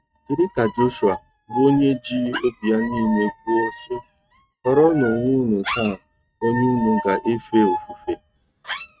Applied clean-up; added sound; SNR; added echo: neural mask model RNNoise.